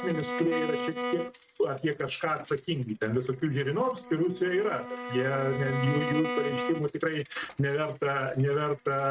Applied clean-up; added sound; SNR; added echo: neural mask model RNNoise.